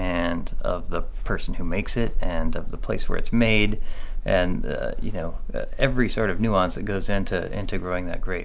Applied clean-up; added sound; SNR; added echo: none; none; none; none.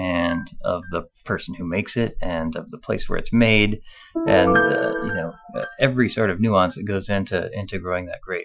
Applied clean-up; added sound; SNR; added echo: classical method Wiener filter.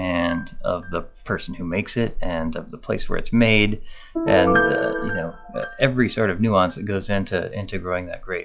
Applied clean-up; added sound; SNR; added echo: classical method log-MMSE.